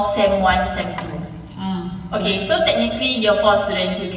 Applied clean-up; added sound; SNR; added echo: none; none; none; reverberation time 1.3 s.